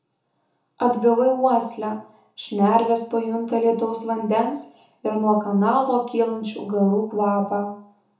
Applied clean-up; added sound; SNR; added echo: none; none; none; reverberation time 0.5 s.